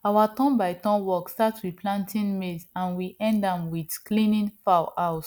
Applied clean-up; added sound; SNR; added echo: none; none; none; none.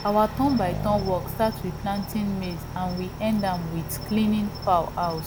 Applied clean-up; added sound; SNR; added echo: none; Accelerating, revving, vroom + Cricket; 8 dB; none.